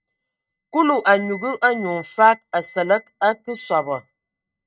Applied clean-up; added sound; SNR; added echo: neural mask model RNNoise.